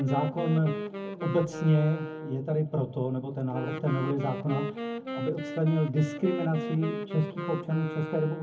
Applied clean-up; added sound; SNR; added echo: none; Wind instrument, woodwind instrument; 8 dB; reverberation time 0.3 s.